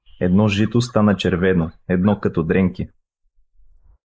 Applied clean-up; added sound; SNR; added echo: neural mask model Resemble Enhance denoiser.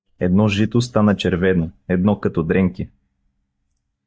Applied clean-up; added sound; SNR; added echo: neural mask model DeepFilterNet 3.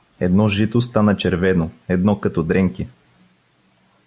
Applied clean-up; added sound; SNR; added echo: none; none; none; none.